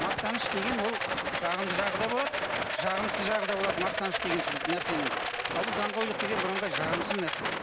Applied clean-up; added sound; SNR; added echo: none; Rattle; -2 dB; none.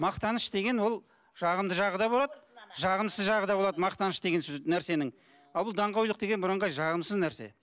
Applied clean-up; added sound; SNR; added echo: none; none; none; none.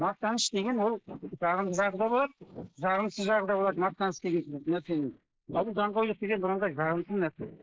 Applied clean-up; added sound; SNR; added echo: neural mask model Resemble Enhance denoiser.